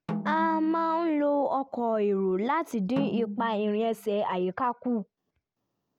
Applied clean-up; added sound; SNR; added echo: none; Snare drum; 11 dB; none.